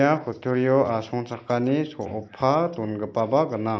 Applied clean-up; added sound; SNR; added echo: neural mask model Resemble Enhance denoiser.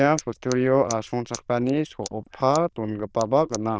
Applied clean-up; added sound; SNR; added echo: neural diffusion model UNIVERSE++.